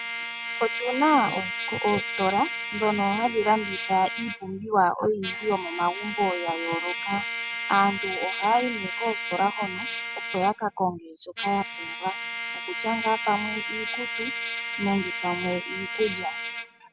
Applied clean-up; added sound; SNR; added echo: none; Trumpet; 5 dB; none.